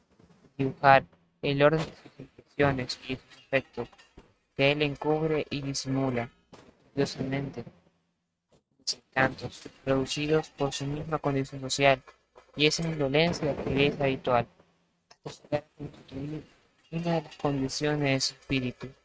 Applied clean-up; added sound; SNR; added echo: neural mask model RNNoise.